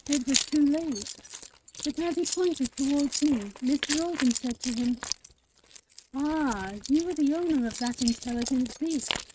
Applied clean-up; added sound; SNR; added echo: neural mask model RNNoise.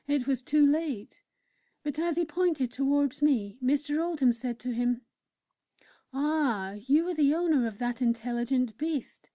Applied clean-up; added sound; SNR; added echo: none; none; none; none.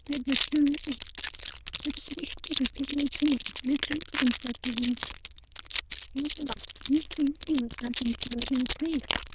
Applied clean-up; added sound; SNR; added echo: neural diffusion model UNIVERSE++.